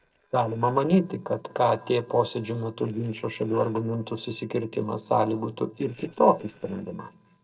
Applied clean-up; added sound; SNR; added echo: neural separator model SepFormer DNS4.